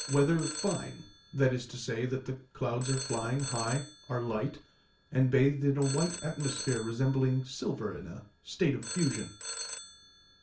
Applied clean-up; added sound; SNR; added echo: none; Telephone; 11 dB; reverberation time 0.3 s.